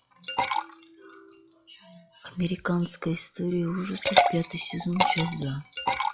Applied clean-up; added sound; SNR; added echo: classical method log-MMSE.